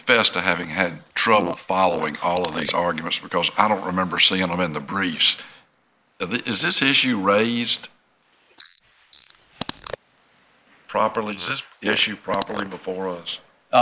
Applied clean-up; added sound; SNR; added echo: neural mask model Resemble Enhance denoiser.